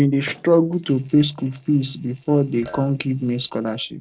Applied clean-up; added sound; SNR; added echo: neural separator model SepFormer DNS4.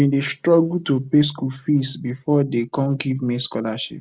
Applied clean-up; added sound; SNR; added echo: none; none; none; none.